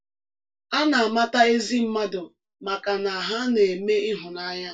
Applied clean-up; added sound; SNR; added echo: none; none; none; reverberation time 0.2 s.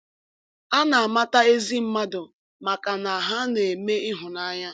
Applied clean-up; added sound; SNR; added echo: none; none; none; none.